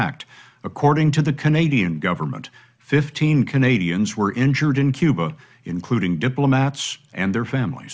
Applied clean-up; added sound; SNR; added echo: none; none; none; none.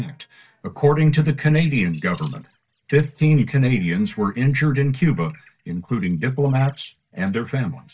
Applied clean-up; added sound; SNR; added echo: neural mask model DeepFilterNet 3.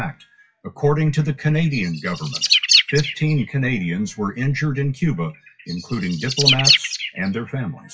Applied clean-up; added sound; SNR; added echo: classical method WPE with log-MMSE.